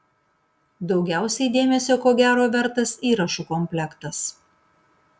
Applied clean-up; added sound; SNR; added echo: none; none; none; none.